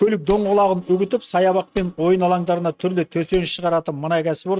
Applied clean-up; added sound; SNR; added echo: neural mask model RNNoise.